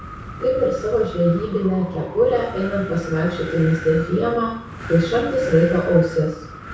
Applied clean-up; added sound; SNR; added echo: none; Wind; 13 dB; reverberation time 0.6 s.